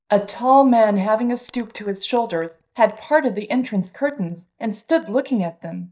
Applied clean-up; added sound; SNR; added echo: neural mask model DeepFilterNet 3.